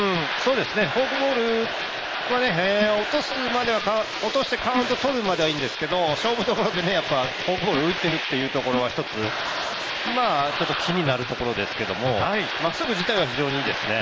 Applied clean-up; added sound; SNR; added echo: neural mask model Resemble Enhance denoiser.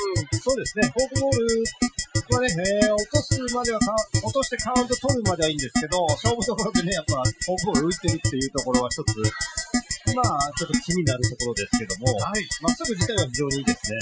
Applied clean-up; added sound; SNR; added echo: classical method Wiener filter.